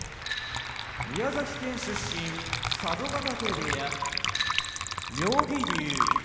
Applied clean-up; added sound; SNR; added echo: none; Water / Liquid; 0 dB; none.